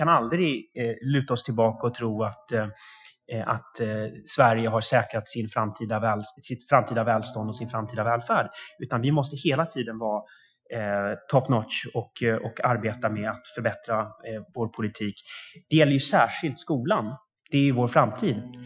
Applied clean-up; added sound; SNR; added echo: classical method Wiener filter.